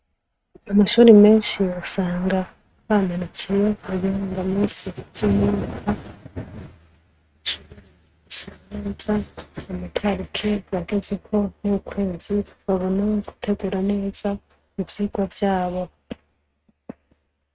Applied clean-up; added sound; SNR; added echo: neural mask model RNNoise.